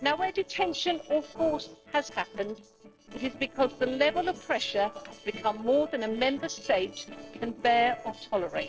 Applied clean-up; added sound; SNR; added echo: neural separator model SepFormer DNS4.